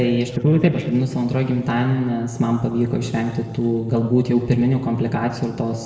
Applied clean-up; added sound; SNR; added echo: neural separator model SepFormer DNS4.